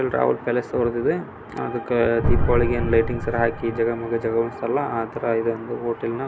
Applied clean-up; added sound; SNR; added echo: none; Drum; 2 dB; none.